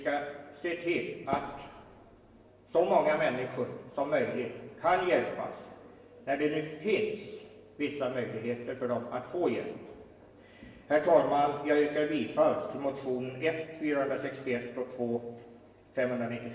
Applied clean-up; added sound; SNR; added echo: none; Fireworks; 13 dB; reverberation time 1.1 s.